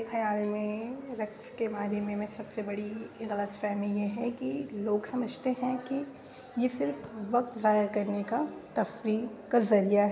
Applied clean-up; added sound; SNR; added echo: none; none; none; none.